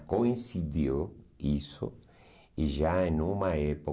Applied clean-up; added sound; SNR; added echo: none; none; none; none.